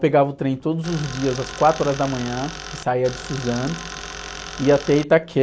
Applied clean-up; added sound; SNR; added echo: none; Tools; 12 dB; none.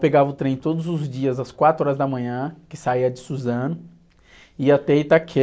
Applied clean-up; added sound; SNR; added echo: none; none; none; none.